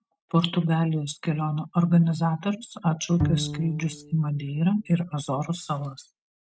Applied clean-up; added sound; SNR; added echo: neural mask model RNNoise.